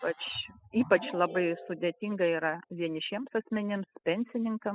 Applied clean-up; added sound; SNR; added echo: classical method spectral subtraction.